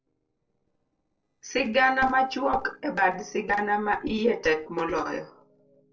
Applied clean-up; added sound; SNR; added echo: neural separator model SepFormer DNS4.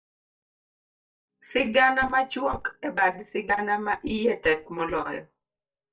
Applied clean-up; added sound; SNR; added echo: neural mask model DeepFilterNet 3.